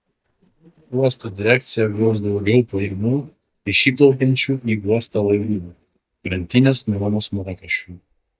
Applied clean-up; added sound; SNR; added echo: neural mask model DeepFilterNet 3.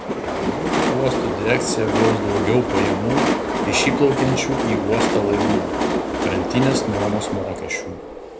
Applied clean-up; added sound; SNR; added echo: none; Train; -1 dB; none.